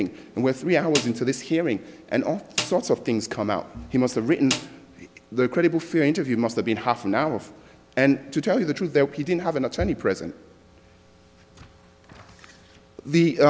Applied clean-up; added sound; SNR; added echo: none; Snare drum; 11 dB; none.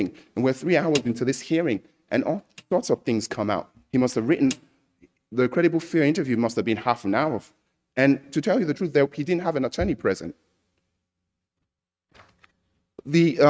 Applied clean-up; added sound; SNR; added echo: neural mask model RNNoise.